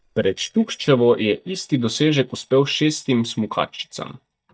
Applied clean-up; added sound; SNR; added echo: neural mask model DeepFilterNet 3.